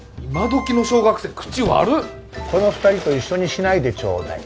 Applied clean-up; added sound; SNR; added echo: none; Squeak; 18 dB; none.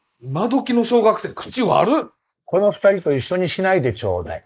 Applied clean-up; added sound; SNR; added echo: neural mask model Resemble Enhance denoiser.